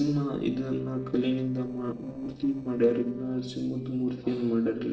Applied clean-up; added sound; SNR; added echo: neural separator model SepFormer DNS4.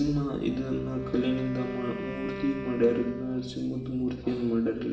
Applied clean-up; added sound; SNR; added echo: none; Wind instrument, woodwind instrument; 11 dB; reverberation time 0.8 s.